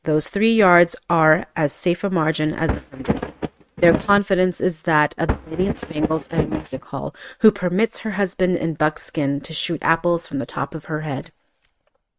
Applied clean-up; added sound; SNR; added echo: neural mask model RNNoise.